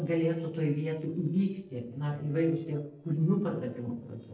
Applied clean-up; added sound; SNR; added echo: neural separator model SepFormer DNS4.